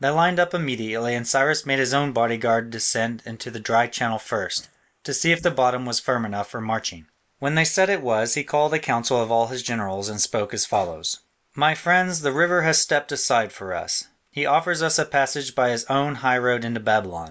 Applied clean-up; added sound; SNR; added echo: neural mask model Resemble Enhance denoiser.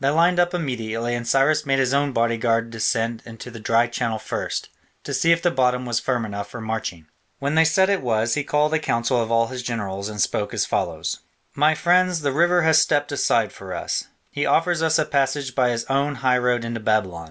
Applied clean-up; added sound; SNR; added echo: none; none; none; none.